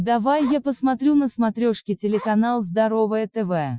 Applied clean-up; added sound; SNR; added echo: classical method Wiener filter.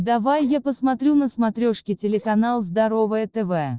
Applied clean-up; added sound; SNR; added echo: neural separator model SepFormer DNS4.